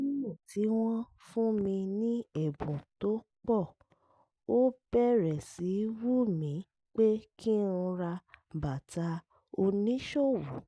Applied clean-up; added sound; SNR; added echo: none; none; none; none.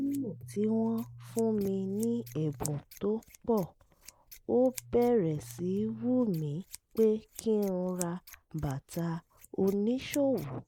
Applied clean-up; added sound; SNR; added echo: neural mask model Resemble Enhance denoiser.